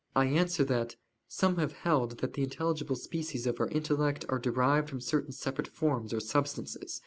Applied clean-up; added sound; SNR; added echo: none; none; none; none.